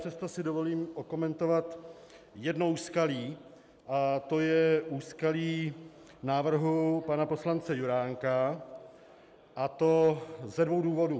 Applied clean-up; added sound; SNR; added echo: none; none; none; none.